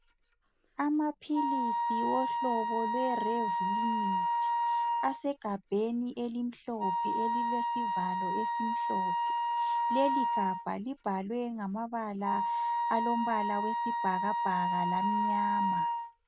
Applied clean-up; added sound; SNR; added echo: none; Wind instrument, woodwind instrument; -3 dB; none.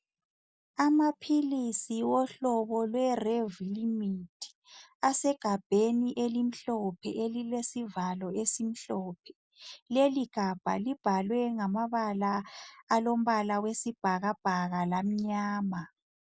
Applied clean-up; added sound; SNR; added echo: none; none; none; none.